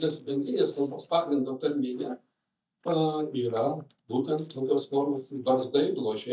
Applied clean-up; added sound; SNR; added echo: neural mask model DeepFilterNet 3.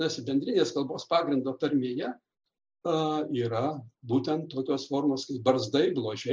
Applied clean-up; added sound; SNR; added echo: none; none; none; none.